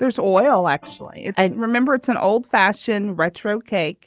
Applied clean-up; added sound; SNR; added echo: neural mask model DeepFilterNet 3.